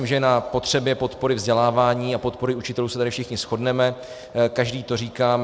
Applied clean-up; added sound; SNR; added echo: none; none; none; none.